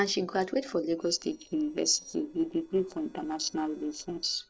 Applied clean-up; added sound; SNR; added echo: neural separator model SepFormer DNS4.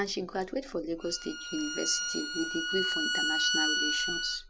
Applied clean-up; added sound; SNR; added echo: none; Bowed string instrument; -2 dB; none.